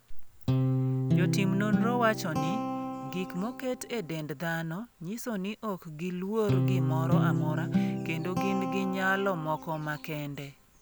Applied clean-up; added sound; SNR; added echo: none; Guitar; -1 dB; none.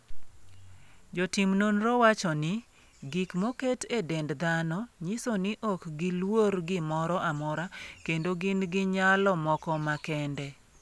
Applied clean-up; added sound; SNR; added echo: none; none; none; none.